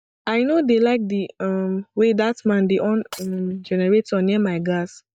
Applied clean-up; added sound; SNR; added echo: neural mask model DeepFilterNet 3.